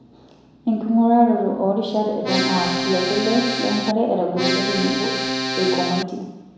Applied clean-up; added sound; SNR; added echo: none; Accordion; 2 dB; reverberation time 1.0 s.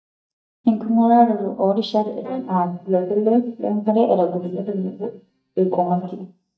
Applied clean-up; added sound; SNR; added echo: neural mask model DeepFilterNet 3.